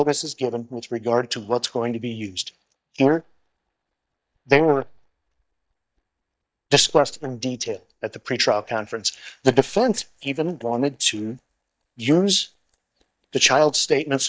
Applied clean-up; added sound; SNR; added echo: neural mask model DeepFilterNet 3.